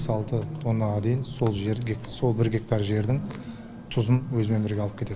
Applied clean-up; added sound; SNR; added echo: none; none; none; none.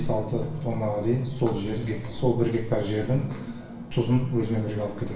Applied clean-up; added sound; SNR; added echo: none; none; none; reverberation time 0.8 s.